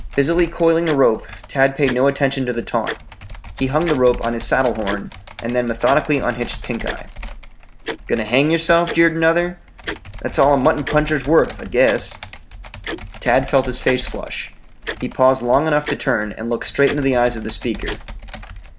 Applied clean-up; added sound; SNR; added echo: none; Computer keyboard + Tick-tock; 12 dB; none.